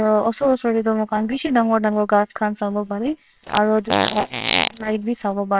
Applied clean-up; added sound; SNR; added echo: neural separator model SepFormer WHAMR!.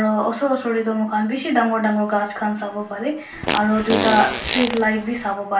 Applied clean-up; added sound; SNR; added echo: none; Fart; 5 dB; reverberation time 0.4 s.